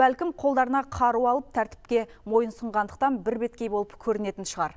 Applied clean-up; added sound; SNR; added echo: none; none; none; none.